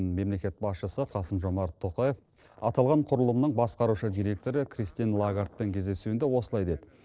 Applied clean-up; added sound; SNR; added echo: neural separator model SepFormer DNS4.